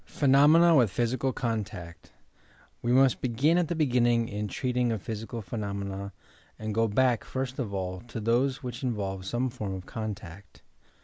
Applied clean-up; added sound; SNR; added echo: none; none; none; none.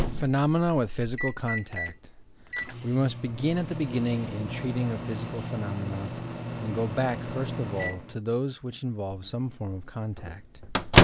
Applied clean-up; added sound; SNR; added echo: none; Microwave oven; 1 dB; none.